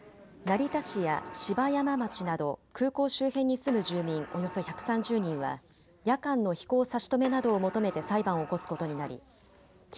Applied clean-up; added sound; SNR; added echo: none; Sliding door; 15 dB; none.